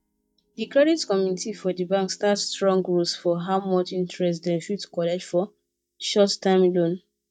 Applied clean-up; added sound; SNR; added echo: neural mask model DeepFilterNet 3.